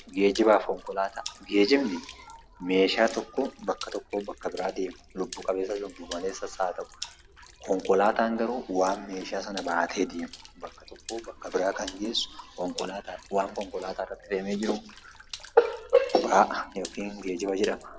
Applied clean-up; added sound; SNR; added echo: none; Water / Splash, splatter; 19 dB; none.